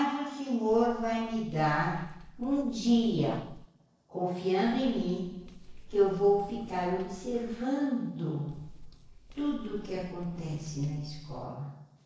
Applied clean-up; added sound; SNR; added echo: neural separator model SepFormer DNS4.